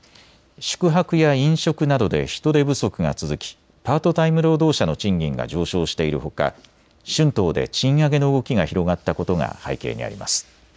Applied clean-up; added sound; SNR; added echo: none; none; none; none.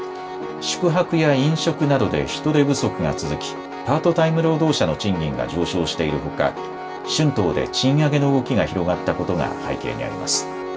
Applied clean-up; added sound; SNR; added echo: none; Piano; 9 dB; reverberation time 0.2 s.